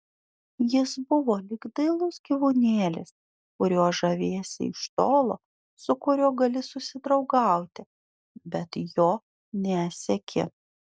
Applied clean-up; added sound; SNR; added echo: none; none; none; none.